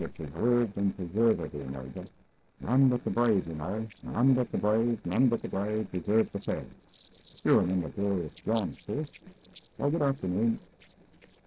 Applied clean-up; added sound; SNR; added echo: neural separator model SepFormer DNS4.